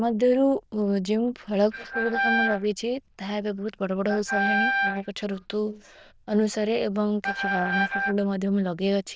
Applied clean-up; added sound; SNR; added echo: neural diffusion model UNIVERSE++.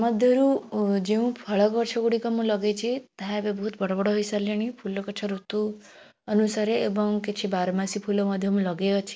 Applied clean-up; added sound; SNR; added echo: none; none; none; none.